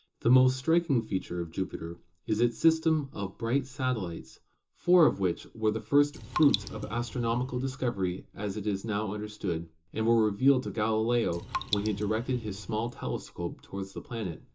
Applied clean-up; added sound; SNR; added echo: none; Raindrop; 11 dB; reverberation time 0.2 s.